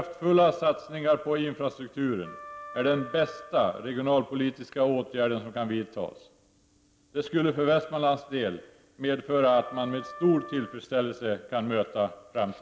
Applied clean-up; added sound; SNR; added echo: none; Wind instrument, woodwind instrument; 17 dB; none.